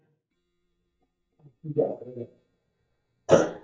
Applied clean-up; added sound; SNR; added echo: neural mask model DeepFilterNet 3.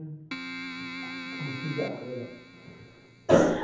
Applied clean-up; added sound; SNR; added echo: none; Keyboard (musical); 10 dB; reverberation time 0.9 s.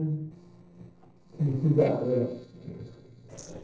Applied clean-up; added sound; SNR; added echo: neural separator model SepFormer DNS4.